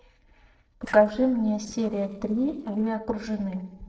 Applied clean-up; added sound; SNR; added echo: neural separator model SepFormer DNS4.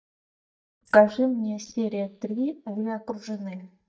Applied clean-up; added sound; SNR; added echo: neural mask model DeepFilterNet 3.